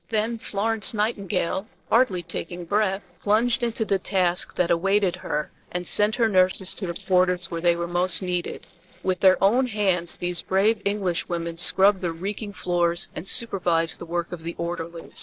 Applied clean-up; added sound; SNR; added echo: neural separator model SepFormer DNS4.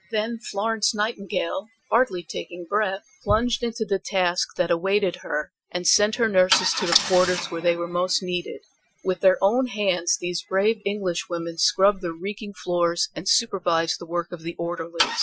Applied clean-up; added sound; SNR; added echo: classical method Wiener filter.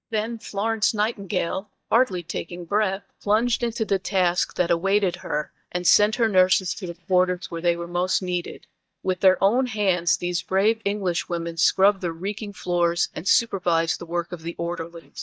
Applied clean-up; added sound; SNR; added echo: neural mask model DeepFilterNet 3.